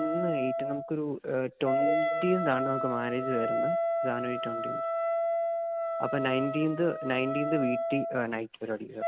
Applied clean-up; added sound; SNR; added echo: none; Wind instrument, woodwind instrument; 0 dB; none.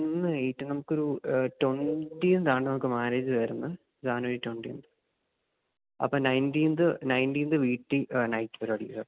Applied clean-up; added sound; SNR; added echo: none; none; none; none.